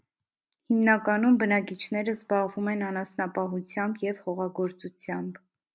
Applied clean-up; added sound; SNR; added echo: none; none; none; none.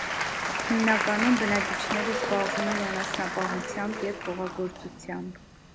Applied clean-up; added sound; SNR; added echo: none; Applause / Crowd; 1 dB; none.